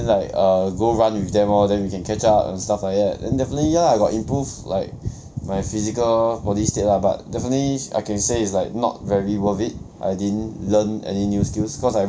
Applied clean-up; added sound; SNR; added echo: none; none; none; none.